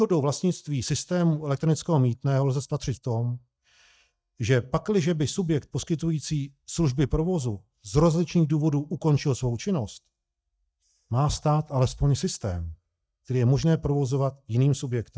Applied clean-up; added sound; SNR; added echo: neural mask model DeepFilterNet 3.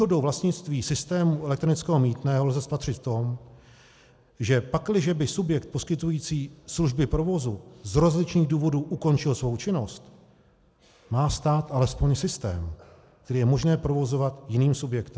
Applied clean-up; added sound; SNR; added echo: none; none; none; none.